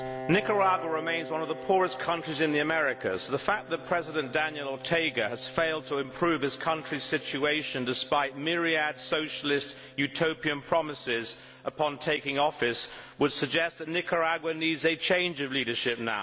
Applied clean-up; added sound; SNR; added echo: none; Piano; 16 dB; none.